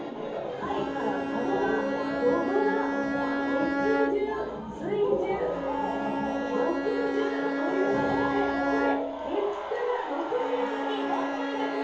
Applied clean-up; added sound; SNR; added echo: none; Bowed string instrument; 3 dB; reverberation time 0.7 s.